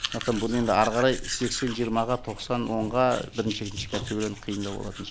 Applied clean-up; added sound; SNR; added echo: none; Domestic sounds, home sounds; 11 dB; none.